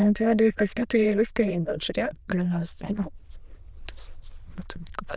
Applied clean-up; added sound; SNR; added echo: neural diffusion model UNIVERSE++.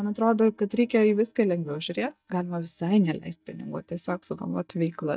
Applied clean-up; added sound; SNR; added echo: neural mask model DeepFilterNet 3.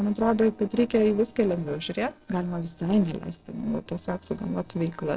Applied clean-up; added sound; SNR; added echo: neural separator model SepFormer DNS4.